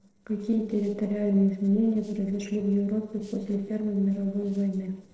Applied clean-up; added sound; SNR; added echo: neural separator model SepFormer DNS4.